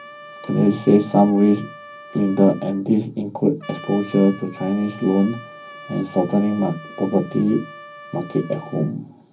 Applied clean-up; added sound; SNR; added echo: none; Trumpet; 19 dB; reverberation time 0.4 s.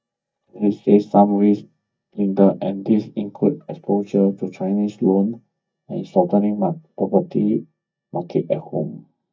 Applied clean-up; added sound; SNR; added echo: neural mask model DeepFilterNet 3.